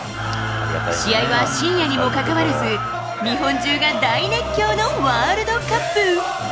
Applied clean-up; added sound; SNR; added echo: none; none; none; none.